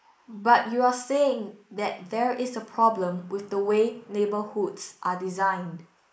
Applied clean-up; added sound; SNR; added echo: neural mask model Resemble Enhance denoiser.